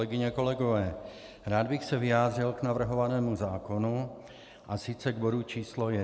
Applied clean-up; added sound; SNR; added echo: none; none; none; none.